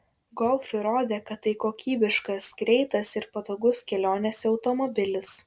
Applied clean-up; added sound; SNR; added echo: none; none; none; none.